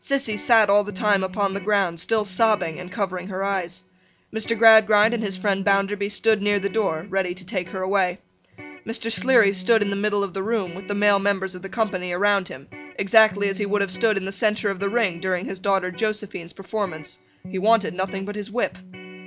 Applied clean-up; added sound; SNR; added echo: none; Electric guitar; 17 dB; none.